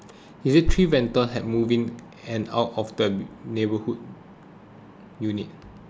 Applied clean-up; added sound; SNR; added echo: none; Thump, thud; 1 dB; none.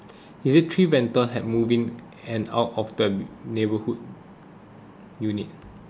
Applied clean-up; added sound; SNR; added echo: none; none; none; none.